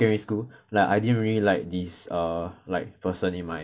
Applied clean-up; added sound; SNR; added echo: none; none; none; none.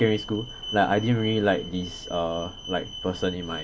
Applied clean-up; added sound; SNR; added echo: none; Alarm; 12 dB; none.